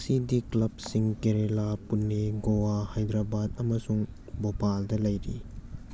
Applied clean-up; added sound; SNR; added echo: none; none; none; none.